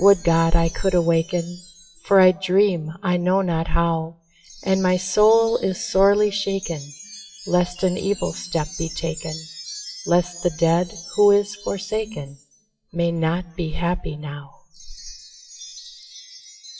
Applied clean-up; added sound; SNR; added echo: classical method WPE with log-MMSE.